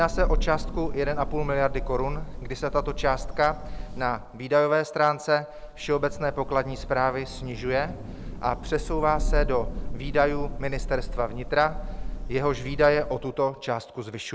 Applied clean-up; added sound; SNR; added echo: none; Thunder / Rain; 4 dB; none.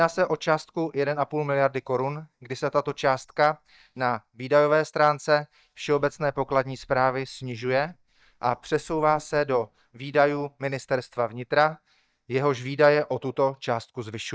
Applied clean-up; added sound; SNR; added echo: neural mask model DeepFilterNet 3.